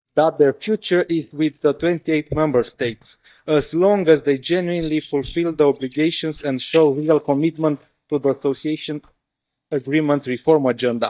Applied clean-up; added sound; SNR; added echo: neural mask model DeepFilterNet 3.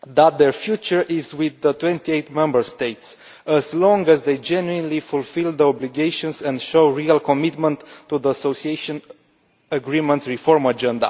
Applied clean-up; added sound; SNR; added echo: none; none; none; none.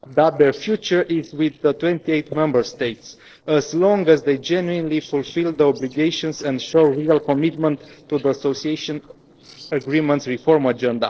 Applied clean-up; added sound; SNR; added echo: neural separator model SepFormer DNS4.